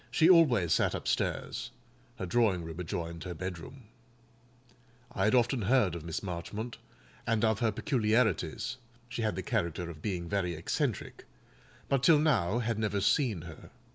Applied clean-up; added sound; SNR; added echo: none; none; none; none.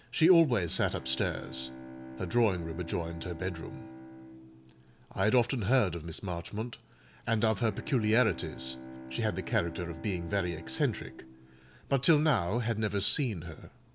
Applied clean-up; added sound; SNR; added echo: none; Bowed string instrument; 16 dB; none.